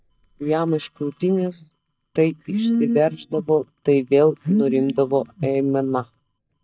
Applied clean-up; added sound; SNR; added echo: neural mask model DeepFilterNet 3.